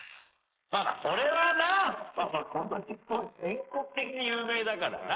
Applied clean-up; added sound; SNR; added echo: neural mask model Resemble Enhance denoiser.